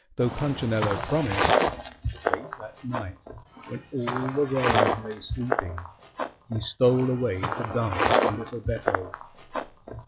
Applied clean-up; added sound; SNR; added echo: classical method log-MMSE.